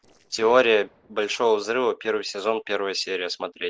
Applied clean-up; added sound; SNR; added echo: neural separator model SepFormer DNS4.